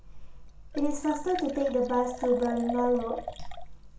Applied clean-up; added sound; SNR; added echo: none; Liquid; 13 dB; reverberation time 0.3 s.